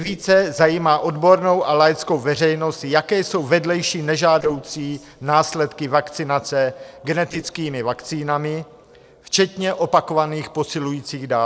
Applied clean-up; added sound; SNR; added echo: neural separator model SepFormer DNS4.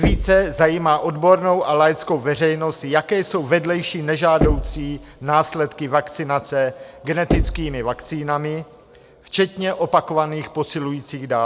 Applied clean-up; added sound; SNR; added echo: none; Knock; 6 dB; none.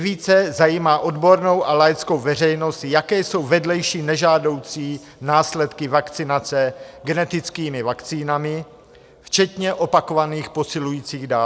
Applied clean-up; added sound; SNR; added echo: none; none; none; none.